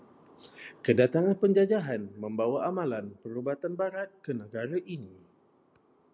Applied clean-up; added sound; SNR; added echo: none; none; none; none.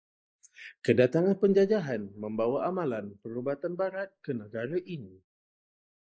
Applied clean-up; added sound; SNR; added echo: neural mask model Resemble Enhance denoiser.